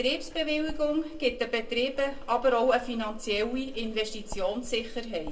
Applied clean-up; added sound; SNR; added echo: none; Writing; 10 dB; reverberation time 0.2 s.